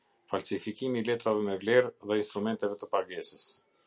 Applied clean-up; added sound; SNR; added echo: none; none; none; none.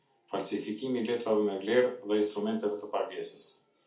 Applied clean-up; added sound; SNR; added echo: none; none; none; reverberation time 0.4 s.